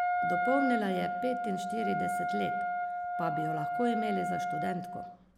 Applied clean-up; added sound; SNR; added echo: none; Wind instrument, woodwind instrument; -2 dB; none.